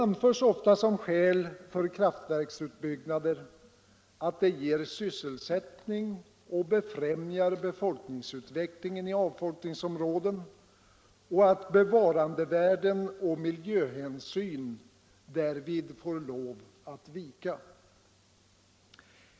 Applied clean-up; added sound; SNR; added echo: none; none; none; none.